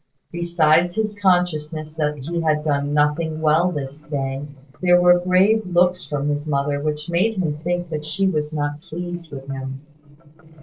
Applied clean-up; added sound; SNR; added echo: neural separator model SepFormer DNS4.